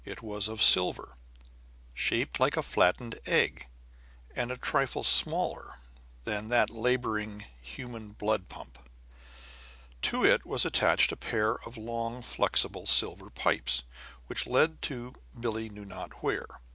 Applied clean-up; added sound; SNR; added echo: none; none; none; none.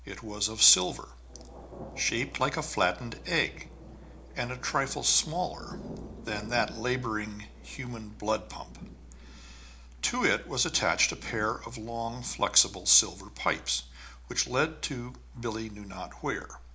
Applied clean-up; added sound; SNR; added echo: none; Thunder / Rain; 19 dB; reverberation time 0.4 s.